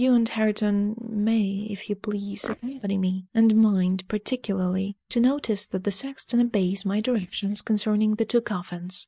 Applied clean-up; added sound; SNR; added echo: neural mask model DeepFilterNet 3.